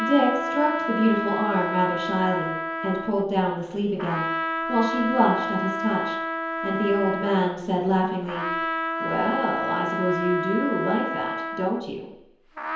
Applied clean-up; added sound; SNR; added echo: none; Trumpet; 4 dB; reverberation time 0.9 s.